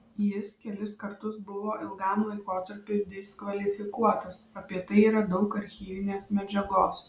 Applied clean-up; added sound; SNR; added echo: none; none; none; none.